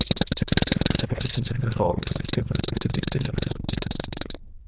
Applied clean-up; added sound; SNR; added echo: neural diffusion model UNIVERSE++.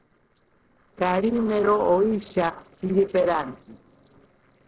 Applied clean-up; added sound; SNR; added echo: neural separator model SepFormer DNS4.